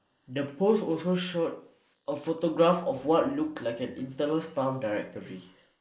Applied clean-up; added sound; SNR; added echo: neural mask model Resemble Enhance denoiser.